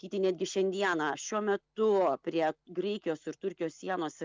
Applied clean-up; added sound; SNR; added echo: none; none; none; none.